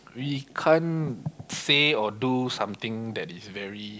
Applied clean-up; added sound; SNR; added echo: none; none; none; none.